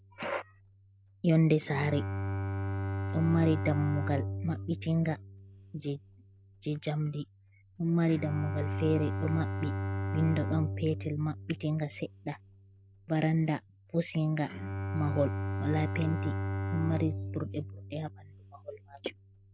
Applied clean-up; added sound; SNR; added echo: none; Bowed string instrument; 4 dB; none.